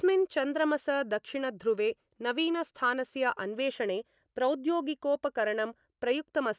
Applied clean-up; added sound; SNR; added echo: none; none; none; none.